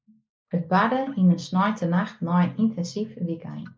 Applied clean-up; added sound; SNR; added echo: neural mask model Resemble Enhance denoiser.